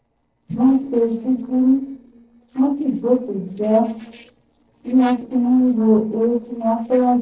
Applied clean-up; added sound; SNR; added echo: neural separator model SepFormer DNS4.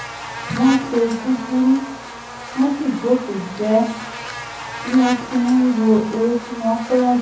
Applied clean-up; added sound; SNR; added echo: none; Buzz; 12 dB; reverberation time 0.6 s.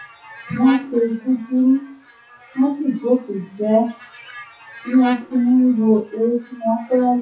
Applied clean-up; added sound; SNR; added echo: classical method WPE with log-MMSE.